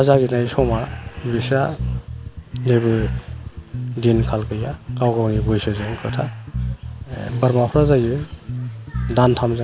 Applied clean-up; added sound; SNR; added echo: none; Bass guitar; 7 dB; none.